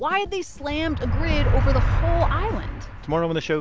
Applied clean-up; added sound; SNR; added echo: none; Motor vehicle (road); -3 dB; none.